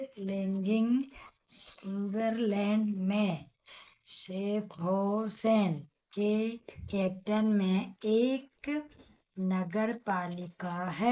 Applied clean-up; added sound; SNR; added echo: neural mask model Resemble Enhance denoiser.